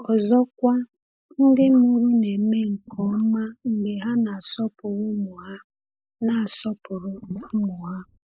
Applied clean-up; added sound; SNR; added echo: neural mask model Resemble Enhance denoiser.